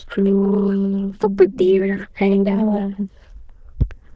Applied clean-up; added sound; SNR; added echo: neural diffusion model UNIVERSE++.